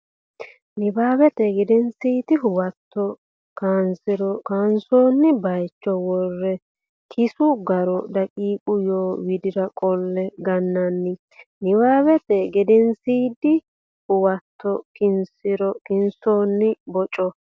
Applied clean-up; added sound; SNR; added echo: none; none; none; none.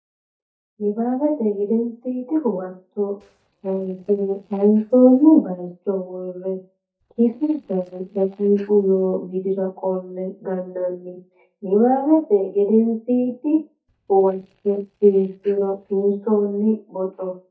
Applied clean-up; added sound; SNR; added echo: neural mask model DeepFilterNet 3.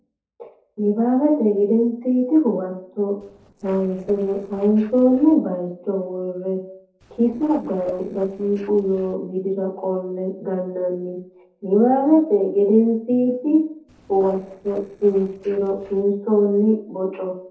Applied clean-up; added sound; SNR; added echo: neural separator model SepFormer DNS4.